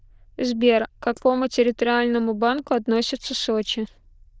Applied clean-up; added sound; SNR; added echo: neural diffusion model UNIVERSE++.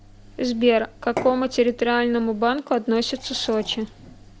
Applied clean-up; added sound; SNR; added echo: none; Fill (with liquid) / Glass / Water; 16 dB; none.